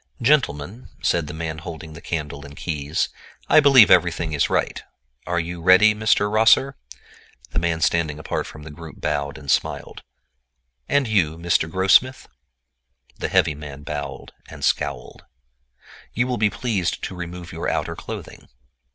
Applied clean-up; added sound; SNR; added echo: none; none; none; none.